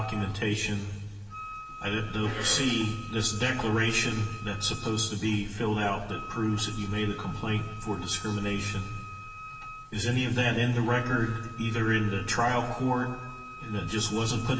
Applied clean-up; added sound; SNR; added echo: none; Wind instrument, woodwind instrument; 15 dB; reverberation time 1.4 s.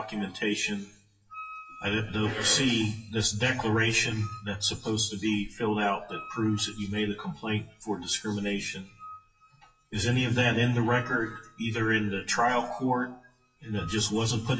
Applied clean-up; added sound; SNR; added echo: classical method WPE with log-MMSE.